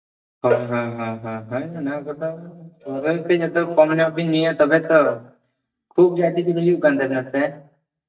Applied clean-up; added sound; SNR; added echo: neural mask model DeepFilterNet 3.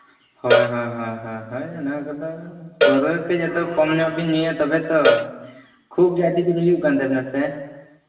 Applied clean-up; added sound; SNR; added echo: none; Cowbell; 3 dB; reverberation time 1.1 s.